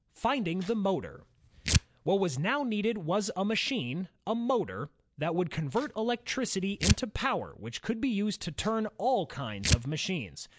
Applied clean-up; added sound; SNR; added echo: none; Tearing; 3 dB; none.